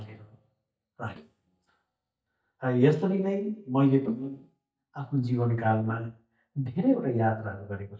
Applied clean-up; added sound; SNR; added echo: neural mask model DeepFilterNet 3.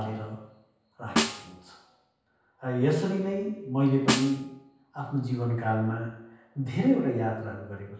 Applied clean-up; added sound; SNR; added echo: none; Snare drum; 3 dB; reverberation time 0.9 s.